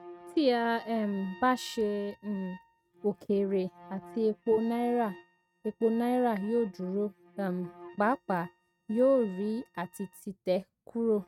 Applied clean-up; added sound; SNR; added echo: neural mask model RNNoise.